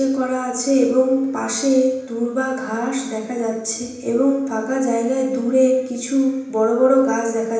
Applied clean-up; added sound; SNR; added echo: none; none; none; reverberation time 0.9 s.